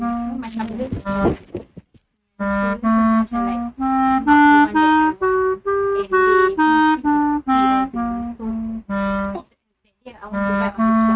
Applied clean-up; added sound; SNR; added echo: neural mask model RNNoise.